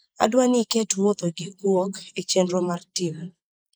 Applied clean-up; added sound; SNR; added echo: neural mask model Resemble Enhance denoiser.